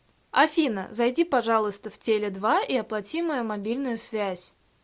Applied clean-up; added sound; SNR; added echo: none; none; none; none.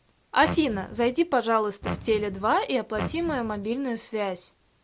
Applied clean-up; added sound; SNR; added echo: none; Fart; 9 dB; none.